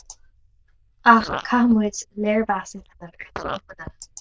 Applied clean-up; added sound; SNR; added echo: neural diffusion model UNIVERSE++.